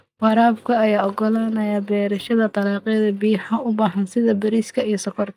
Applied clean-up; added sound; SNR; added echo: neural mask model DeepFilterNet 3.